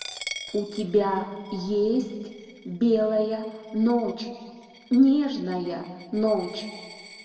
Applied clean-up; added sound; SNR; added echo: none; Coin (dropping); 18 dB; reverberation time 1.6 s.